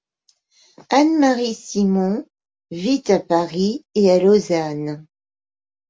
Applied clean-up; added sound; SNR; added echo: none; none; none; none.